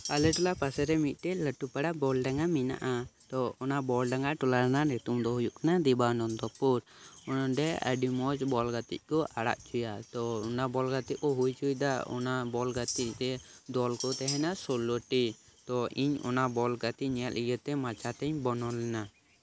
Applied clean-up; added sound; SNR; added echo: none; Chink, clink; 18 dB; none.